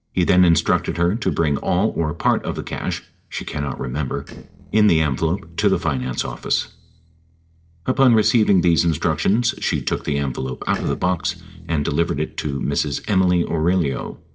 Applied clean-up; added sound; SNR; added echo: neural separator model SepFormer DNS4.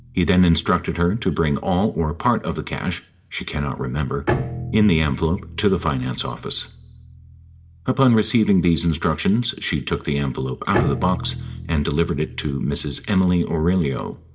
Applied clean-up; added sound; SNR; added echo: none; Bowed string instrument; 12 dB; reverberation time 0.5 s.